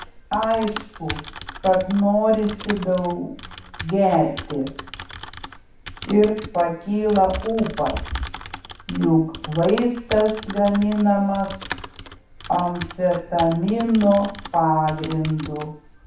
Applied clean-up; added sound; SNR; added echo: none; Typing; 13 dB; reverberation time 0.7 s.